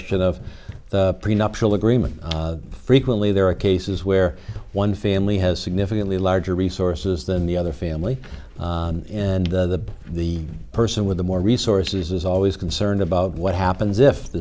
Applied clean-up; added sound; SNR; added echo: none; Run; 16 dB; none.